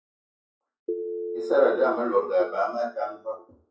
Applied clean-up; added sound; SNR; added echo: classical method WPE with log-MMSE.